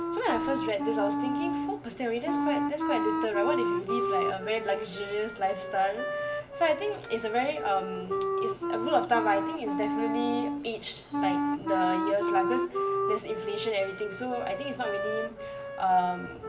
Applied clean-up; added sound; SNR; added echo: none; Wind instrument, woodwind instrument; 1 dB; reverberation time 1.3 s.